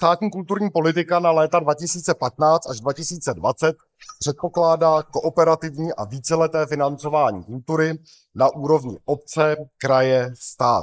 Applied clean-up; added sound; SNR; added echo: neural mask model Resemble Enhance denoiser.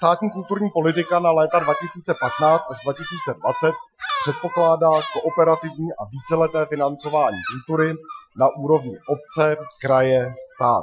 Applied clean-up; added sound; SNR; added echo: classical method Wiener filter.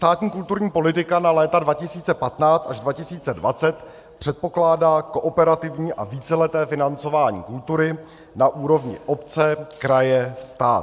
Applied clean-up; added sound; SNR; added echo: none; none; none; none.